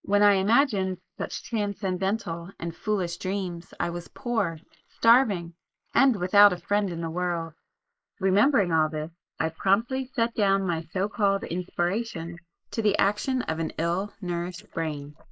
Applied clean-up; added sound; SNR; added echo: neural mask model Resemble Enhance denoiser.